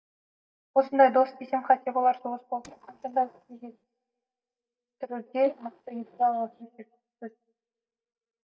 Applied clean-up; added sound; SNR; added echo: neural mask model DeepFilterNet 3.